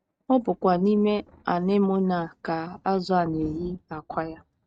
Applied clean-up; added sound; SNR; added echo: neural mask model RNNoise.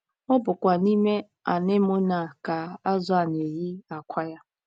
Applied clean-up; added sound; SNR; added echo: none; none; none; none.